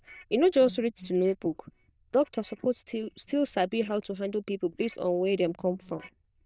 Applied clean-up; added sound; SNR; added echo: neural diffusion model UNIVERSE++.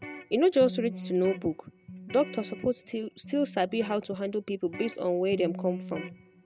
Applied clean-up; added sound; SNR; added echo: none; Electric guitar; 13 dB; none.